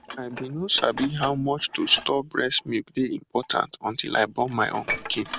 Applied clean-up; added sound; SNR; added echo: none; Dishes, pots, and pans; 12 dB; none.